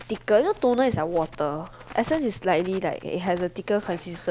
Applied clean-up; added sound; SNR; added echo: none; Crackle; 20 dB; none.